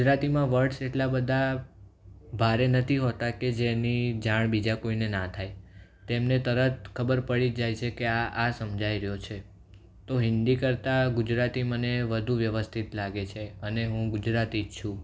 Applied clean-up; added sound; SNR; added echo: none; none; none; none.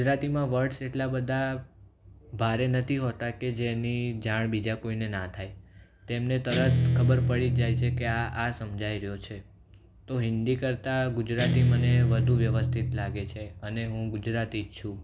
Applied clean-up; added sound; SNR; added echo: none; Guitar; -2 dB; none.